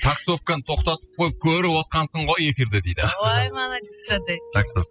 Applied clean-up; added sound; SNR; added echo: classical method spectral subtraction.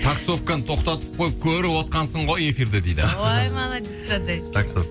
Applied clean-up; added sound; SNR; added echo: none; Piano; 13 dB; none.